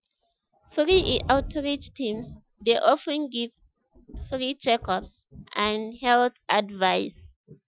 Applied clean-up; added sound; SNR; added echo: classical method Wiener filter.